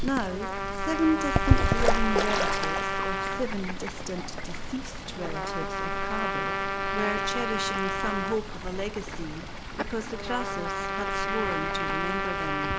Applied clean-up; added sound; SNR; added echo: none; Bird / Fowl + Trumpet; -5 dB; none.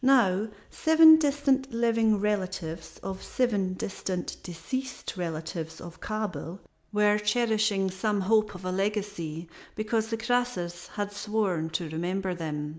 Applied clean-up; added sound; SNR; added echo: none; none; none; none.